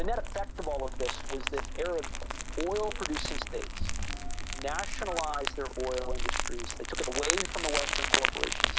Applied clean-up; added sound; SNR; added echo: none; Crumpling, crinkling; -4 dB; none.